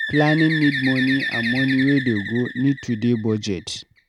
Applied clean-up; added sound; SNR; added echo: neural mask model RNNoise.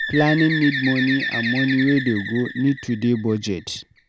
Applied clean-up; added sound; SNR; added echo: none; Bird; 7 dB; none.